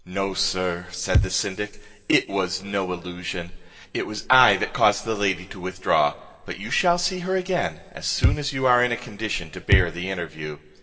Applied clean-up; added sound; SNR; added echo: none; Bass drum; -3 dB; reverberation time 1.5 s.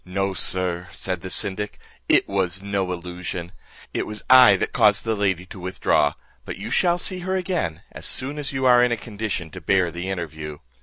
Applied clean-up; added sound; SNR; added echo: none; none; none; none.